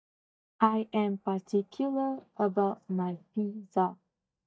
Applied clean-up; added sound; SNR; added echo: neural mask model DeepFilterNet 3.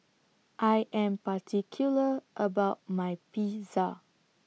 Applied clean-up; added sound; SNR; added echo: none; none; none; none.